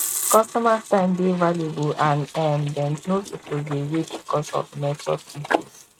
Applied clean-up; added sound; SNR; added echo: neural mask model RNNoise.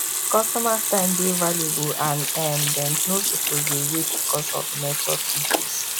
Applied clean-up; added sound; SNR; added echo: none; Sink (filling or washing) / Water tap, faucet; -3 dB; none.